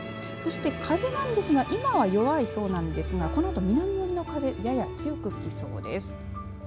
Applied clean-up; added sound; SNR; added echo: none; Car; 10 dB; none.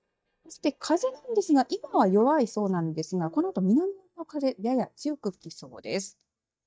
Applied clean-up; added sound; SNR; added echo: neural mask model DeepFilterNet 3.